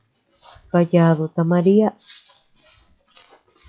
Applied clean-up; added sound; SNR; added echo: classical method log-MMSE.